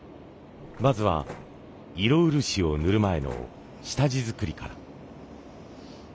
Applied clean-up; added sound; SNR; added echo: none; Mechanisms; 17 dB; none.